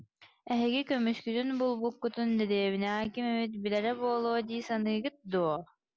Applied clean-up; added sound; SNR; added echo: none; none; none; none.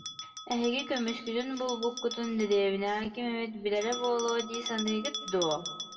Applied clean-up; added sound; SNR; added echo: none; Bell; 10 dB; reverberation time 1.1 s.